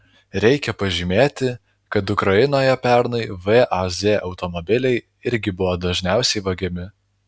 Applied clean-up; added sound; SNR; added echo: none; none; none; none.